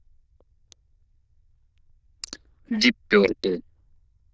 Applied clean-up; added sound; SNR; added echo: neural diffusion model UNIVERSE++.